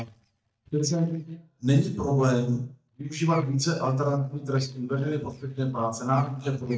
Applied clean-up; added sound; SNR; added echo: neural mask model DeepFilterNet 3.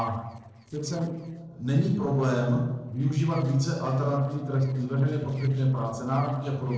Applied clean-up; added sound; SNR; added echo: neural separator model SepFormer DNS4.